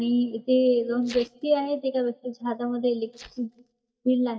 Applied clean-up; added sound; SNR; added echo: neural mask model DeepFilterNet 3.